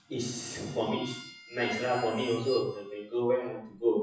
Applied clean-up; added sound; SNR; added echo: classical method WPE with log-MMSE.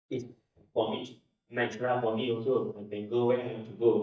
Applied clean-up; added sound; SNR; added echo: neural mask model DeepFilterNet 3.